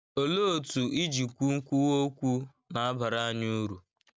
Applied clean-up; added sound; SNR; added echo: none; none; none; none.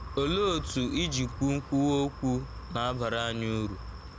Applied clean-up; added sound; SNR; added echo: none; Wind; 11 dB; none.